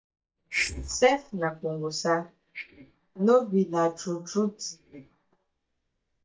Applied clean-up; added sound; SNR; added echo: neural mask model DeepFilterNet 3.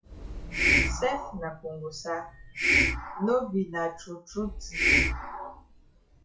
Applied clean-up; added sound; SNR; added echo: classical method WPE with log-MMSE.